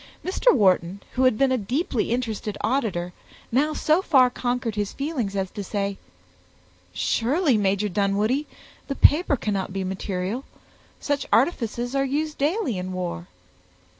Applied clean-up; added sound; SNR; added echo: none; none; none; none.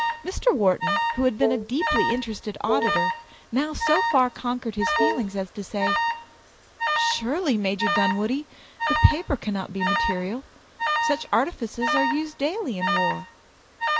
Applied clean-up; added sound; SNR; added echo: none; Wind instrument, woodwind instrument + Alarm; 1 dB; none.